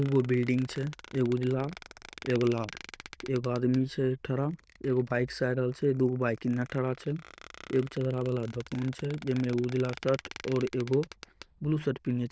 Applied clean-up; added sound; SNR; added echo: neural diffusion model UNIVERSE++.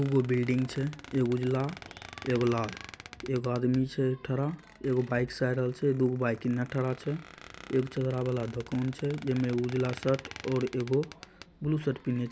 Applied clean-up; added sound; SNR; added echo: none; Squeak; 18 dB; none.